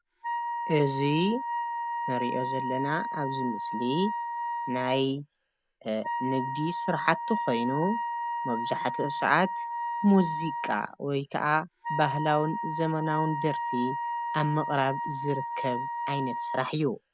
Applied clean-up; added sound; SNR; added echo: none; Wind instrument, woodwind instrument; 3 dB; none.